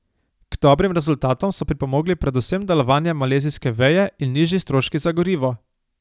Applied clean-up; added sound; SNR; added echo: none; none; none; none.